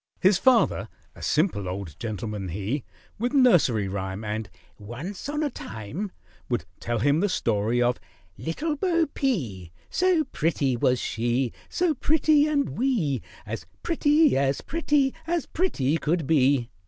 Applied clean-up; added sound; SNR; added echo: none; none; none; none.